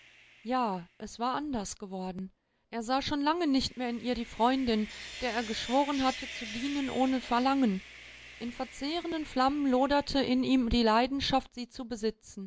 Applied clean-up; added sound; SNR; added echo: none; Sawing; 18 dB; none.